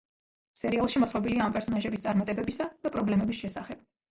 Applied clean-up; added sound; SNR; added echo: none; none; none; none.